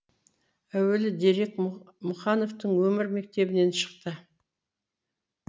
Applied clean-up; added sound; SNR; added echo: none; none; none; none.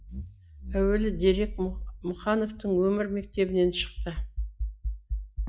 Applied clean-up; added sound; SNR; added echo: classical method log-MMSE.